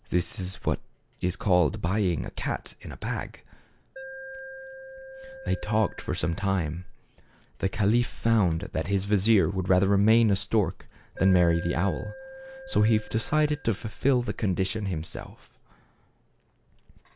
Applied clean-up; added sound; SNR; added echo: none; Alarm; 16 dB; none.